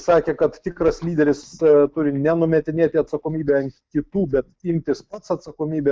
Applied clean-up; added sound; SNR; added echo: neural mask model DeepFilterNet 3.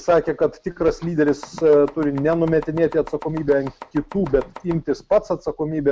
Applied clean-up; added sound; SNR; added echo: none; Domestic sounds, home sounds; 19 dB; none.